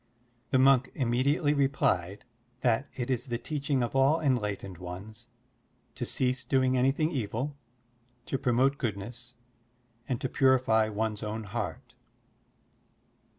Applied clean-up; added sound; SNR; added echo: none; none; none; none.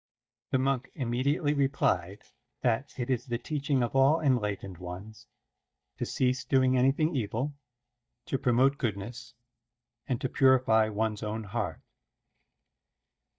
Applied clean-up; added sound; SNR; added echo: neural mask model DeepFilterNet 3.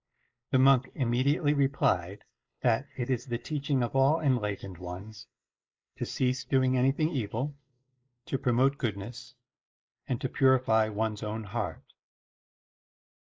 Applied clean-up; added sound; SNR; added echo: neural mask model Resemble Enhance denoiser.